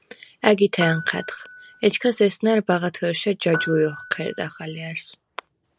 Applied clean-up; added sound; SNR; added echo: none; Piano; 11 dB; none.